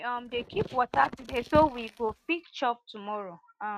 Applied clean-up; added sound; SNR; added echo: neural mask model RNNoise.